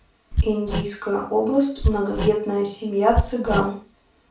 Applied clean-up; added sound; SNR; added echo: none; Hammer; 4 dB; reverberation time 0.3 s.